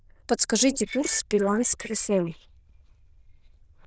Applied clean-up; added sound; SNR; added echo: neural diffusion model UNIVERSE++.